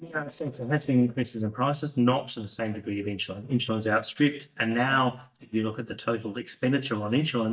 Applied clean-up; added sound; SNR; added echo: neural mask model DeepFilterNet 3.